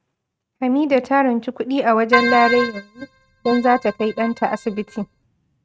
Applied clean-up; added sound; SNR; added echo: neural mask model RNNoise.